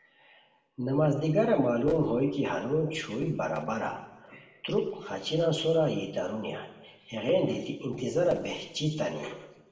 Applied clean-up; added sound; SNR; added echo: none; none; none; reverberation time 1.0 s.